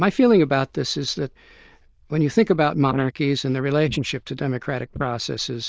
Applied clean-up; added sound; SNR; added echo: neural diffusion model UNIVERSE++.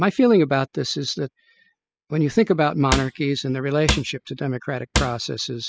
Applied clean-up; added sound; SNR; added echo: classical method spectral subtraction.